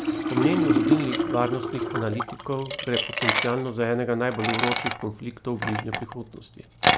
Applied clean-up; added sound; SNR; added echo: none; Liquid; -1 dB; none.